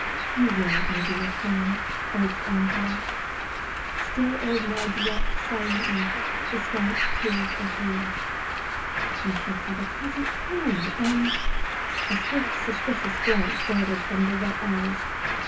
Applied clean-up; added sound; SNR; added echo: none; Bird; -1 dB; reverberation time 0.3 s.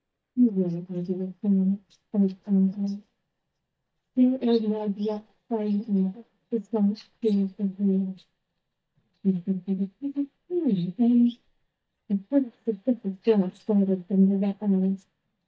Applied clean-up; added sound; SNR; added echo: neural mask model DeepFilterNet 3.